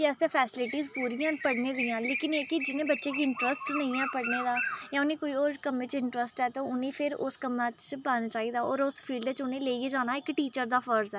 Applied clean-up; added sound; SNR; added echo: none; none; none; none.